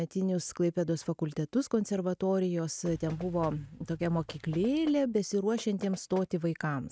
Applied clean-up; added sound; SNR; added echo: neural mask model RNNoise.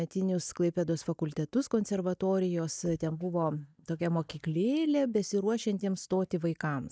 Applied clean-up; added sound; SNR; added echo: neural mask model DeepFilterNet 3.